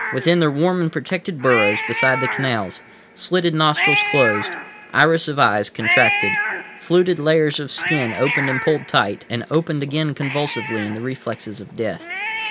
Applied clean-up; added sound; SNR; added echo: none; Cat; 5 dB; none.